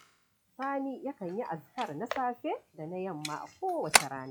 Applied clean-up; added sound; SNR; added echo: classical method log-MMSE.